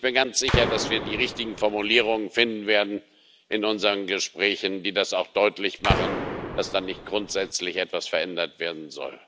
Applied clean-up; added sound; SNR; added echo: none; Gunshot, gunfire; 4 dB; none.